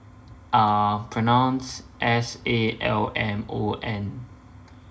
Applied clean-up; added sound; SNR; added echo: none; none; none; reverberation time 0.4 s.